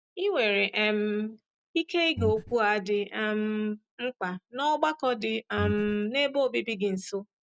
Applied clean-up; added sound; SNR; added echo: none; Breathing; 5 dB; none.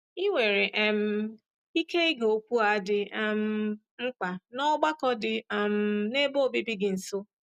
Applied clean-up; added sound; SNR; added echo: none; none; none; none.